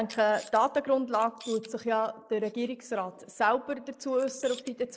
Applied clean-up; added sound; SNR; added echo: neural mask model Resemble Enhance denoiser.